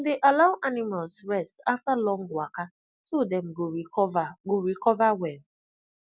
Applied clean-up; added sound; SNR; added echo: none; none; none; none.